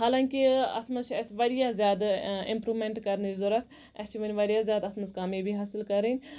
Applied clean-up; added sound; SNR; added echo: none; none; none; none.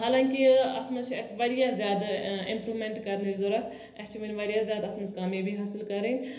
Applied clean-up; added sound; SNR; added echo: none; none; none; reverberation time 1.4 s.